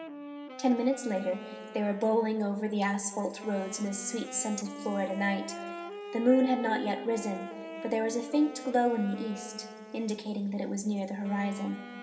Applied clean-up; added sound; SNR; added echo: none; Wind instrument, woodwind instrument; 13 dB; reverberation time 2.2 s.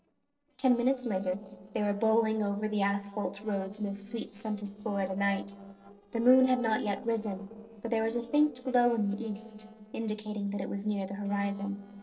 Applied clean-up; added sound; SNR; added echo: neural separator model SepFormer DNS4.